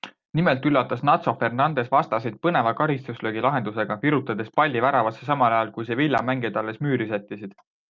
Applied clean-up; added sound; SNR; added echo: none; none; none; none.